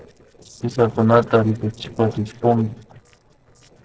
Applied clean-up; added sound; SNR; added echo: neural separator model SepFormer DNS4.